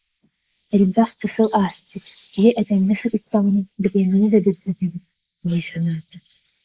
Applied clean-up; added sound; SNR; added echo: neural mask model Resemble Enhance denoiser.